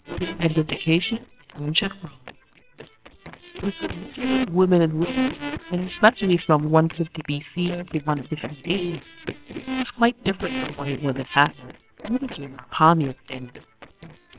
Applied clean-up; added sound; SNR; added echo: neural separator model SepFormer WHAMR!.